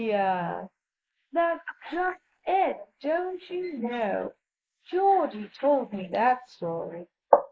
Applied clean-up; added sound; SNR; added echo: neural mask model Resemble Enhance denoiser.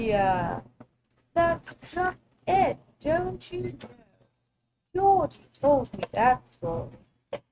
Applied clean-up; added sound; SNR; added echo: neural mask model RNNoise.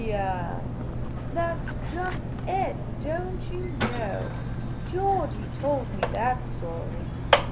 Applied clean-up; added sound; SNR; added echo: none; Mechanisms; -2 dB; none.